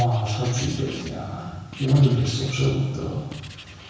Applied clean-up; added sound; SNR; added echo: none; Writing; 18 dB; reverberation time 1.1 s.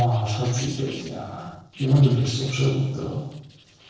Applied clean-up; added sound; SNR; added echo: neural separator model SepFormer DNS4.